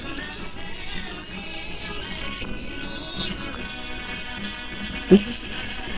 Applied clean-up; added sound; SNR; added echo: neural separator model SepFormer WHAMR!.